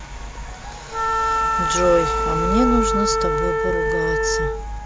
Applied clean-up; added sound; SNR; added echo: none; Wind instrument, woodwind instrument; -1 dB; none.